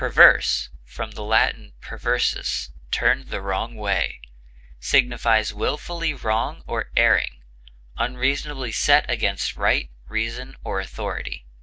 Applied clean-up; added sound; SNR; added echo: none; none; none; none.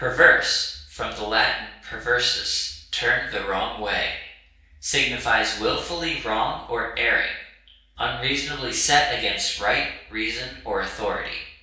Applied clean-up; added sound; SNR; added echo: none; none; none; reverberation time 0.6 s.